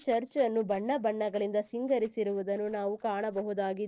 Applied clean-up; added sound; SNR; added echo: neural separator model SepFormer DNS4.